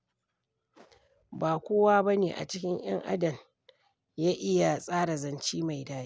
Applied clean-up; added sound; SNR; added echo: none; none; none; none.